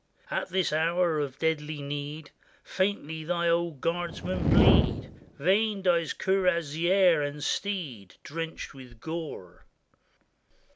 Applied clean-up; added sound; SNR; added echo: none; Fire; -3 dB; none.